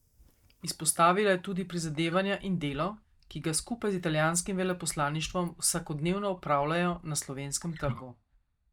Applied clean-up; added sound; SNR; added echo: neural mask model DeepFilterNet 3.